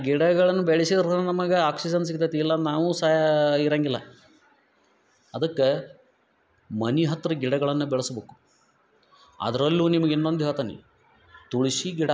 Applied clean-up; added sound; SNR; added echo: none; none; none; none.